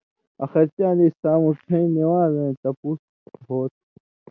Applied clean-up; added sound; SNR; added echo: none; none; none; none.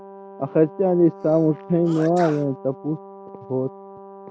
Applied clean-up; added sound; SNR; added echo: none; Brass instrument + Sneeze; 17 dB; none.